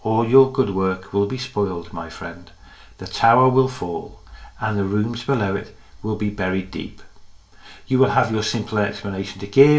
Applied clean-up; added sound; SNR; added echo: none; none; none; reverberation time 0.2 s.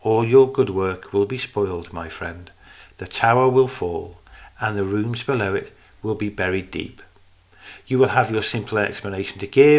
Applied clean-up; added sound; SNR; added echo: none; none; none; none.